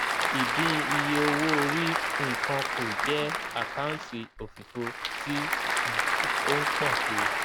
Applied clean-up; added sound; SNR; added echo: none; Applause / Crowd; -4 dB; none.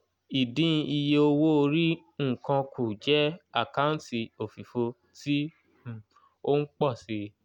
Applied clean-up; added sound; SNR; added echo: none; none; none; none.